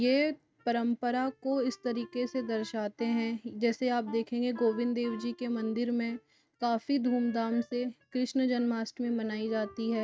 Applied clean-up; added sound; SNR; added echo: neural mask model RNNoise.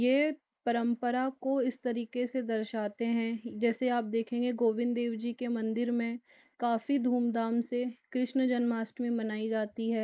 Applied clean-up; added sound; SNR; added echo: neural mask model Resemble Enhance denoiser.